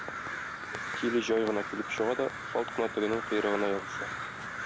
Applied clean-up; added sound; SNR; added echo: none; Crow; 6 dB; none.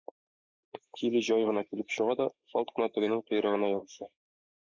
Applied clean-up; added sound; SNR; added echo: neural mask model Resemble Enhance denoiser.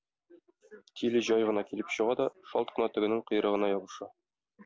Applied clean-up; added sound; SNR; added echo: none; none; none; none.